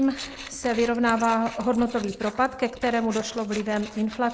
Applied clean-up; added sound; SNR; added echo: neural mask model Resemble Enhance denoiser.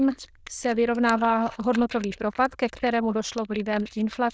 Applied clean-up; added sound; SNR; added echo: neural diffusion model UNIVERSE++.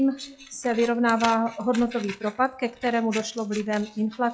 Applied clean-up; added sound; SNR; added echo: classical method log-MMSE.